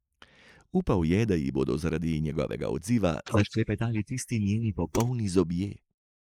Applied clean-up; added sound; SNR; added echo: neural mask model Resemble Enhance denoiser.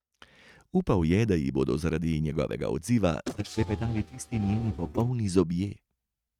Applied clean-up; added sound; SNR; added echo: neural mask model RNNoise.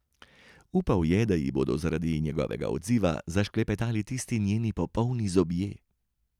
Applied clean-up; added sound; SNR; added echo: none; none; none; none.